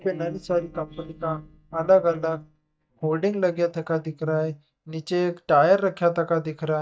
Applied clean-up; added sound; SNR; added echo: neural mask model DeepFilterNet 3.